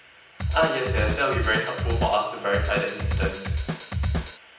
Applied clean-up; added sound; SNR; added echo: none; Drum kit; 0 dB; reverberation time 0.9 s.